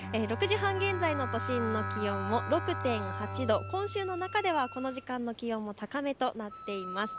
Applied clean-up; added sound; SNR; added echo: none; Wind instrument, woodwind instrument + Bowed string instrument; 6 dB; none.